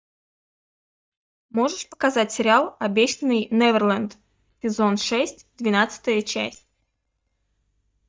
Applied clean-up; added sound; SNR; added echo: neural mask model DeepFilterNet 3.